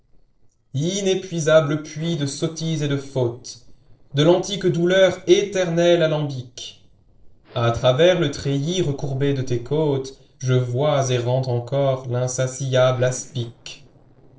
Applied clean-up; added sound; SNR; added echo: neural separator model SepFormer DNS4.